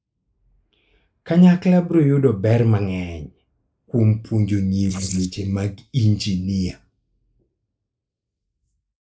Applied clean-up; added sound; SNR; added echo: neural mask model Resemble Enhance denoiser.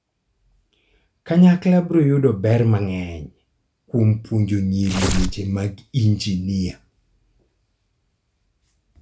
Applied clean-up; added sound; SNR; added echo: none; Tearing; 3 dB; none.